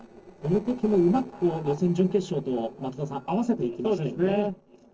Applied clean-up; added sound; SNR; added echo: neural separator model SepFormer DNS4.